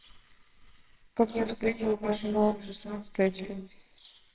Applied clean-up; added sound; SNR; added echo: neural separator model SepFormer WHAMR!.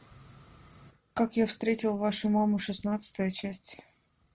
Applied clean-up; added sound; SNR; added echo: none; none; none; none.